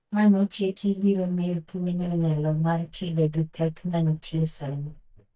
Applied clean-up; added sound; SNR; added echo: neural mask model DeepFilterNet 3.